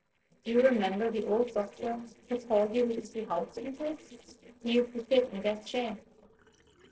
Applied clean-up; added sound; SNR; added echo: neural separator model SepFormer DNS4.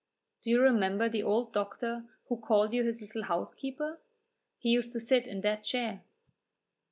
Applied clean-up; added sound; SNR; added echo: none; none; none; none.